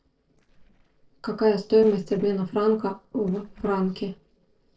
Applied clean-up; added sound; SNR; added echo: neural separator model SepFormer DNS4.